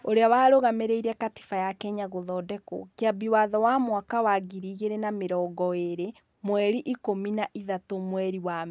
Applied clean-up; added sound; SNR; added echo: none; none; none; none.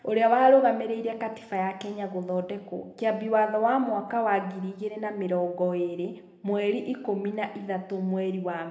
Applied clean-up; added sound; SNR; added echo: none; none; none; reverberation time 0.8 s.